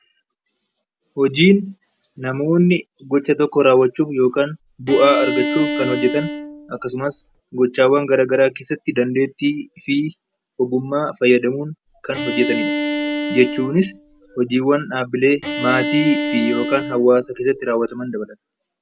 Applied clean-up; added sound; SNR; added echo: none; Bowed string instrument; 6 dB; none.